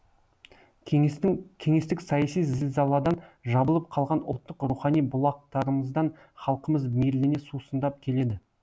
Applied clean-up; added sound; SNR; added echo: none; none; none; none.